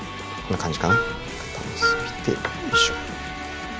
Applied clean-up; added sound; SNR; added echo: none; Wind instrument, woodwind instrument; -2 dB; none.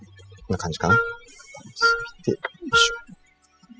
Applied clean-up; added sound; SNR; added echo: classical method spectral subtraction.